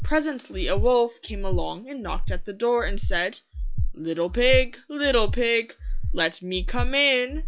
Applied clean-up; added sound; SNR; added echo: classical method log-MMSE.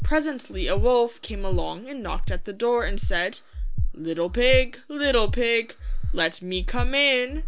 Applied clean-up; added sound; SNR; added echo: none; Breathing; 1 dB; none.